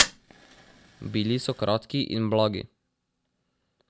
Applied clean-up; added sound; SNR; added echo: none; Fire; 5 dB; none.